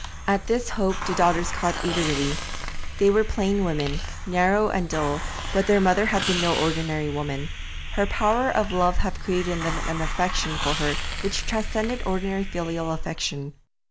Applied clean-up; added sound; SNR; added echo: none; Hiss; 5 dB; none.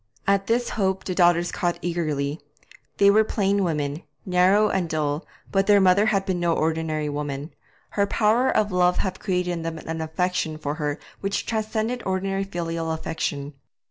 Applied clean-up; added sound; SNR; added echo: none; none; none; none.